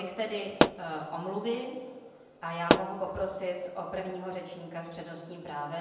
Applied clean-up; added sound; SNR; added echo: none; Explosion; -3 dB; reverberation time 0.9 s.